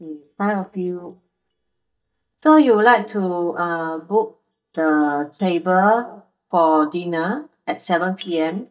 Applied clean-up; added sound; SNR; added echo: neural mask model DeepFilterNet 3.